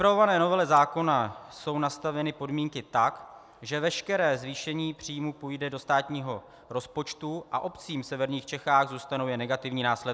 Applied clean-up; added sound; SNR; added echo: none; none; none; none.